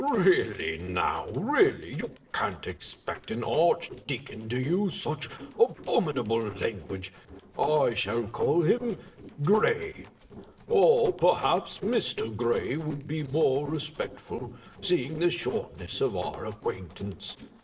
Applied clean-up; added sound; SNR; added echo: neural separator model SepFormer DNS4.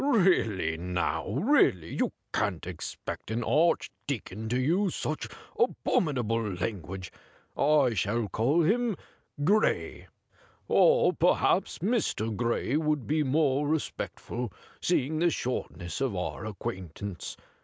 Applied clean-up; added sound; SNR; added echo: none; none; none; none.